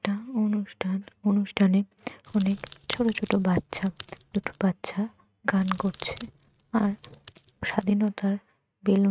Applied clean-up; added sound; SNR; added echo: neural mask model RNNoise.